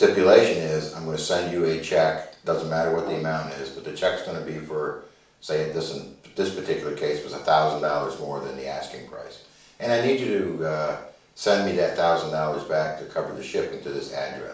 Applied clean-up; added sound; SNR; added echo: none; Brass instrument; 15 dB; reverberation time 0.5 s.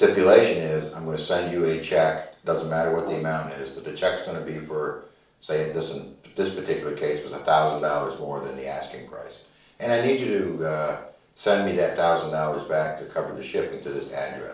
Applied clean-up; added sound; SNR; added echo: neural separator model SepFormer DNS4.